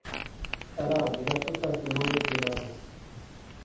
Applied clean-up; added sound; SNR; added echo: none; Fart; 3 dB; reverberation time 0.8 s.